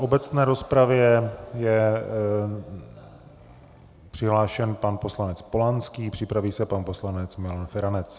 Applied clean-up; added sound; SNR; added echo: none; none; none; none.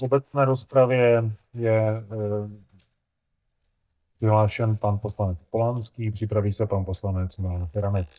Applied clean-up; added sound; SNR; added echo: neural mask model DeepFilterNet 3.